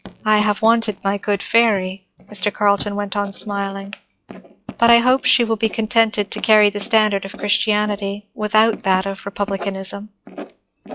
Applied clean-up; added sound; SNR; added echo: classical method log-MMSE.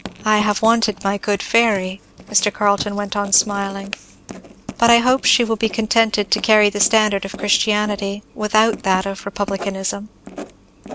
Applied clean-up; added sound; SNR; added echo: none; Writing; 17 dB; none.